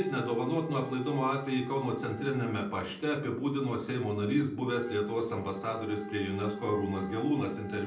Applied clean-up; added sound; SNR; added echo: none; Wind instrument, woodwind instrument; 15 dB; reverberation time 0.6 s.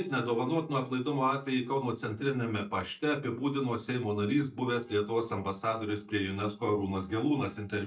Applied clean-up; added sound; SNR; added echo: neural mask model DeepFilterNet 3.